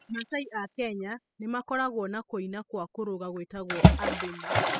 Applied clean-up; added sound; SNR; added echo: classical method spectral subtraction.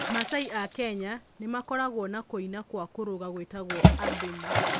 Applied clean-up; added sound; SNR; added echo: none; Water / Splash, splatter; -4 dB; none.